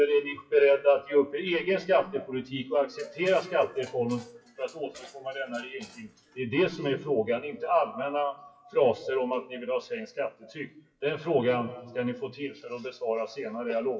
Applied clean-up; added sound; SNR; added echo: classical method WPE with log-MMSE.